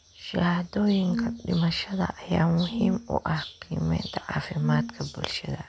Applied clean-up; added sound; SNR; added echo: none; Brass instrument; 5 dB; none.